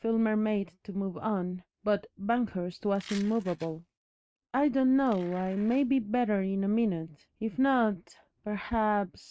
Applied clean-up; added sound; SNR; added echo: neural mask model RNNoise.